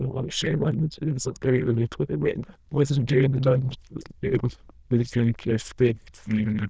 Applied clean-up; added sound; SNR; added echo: neural diffusion model UNIVERSE++.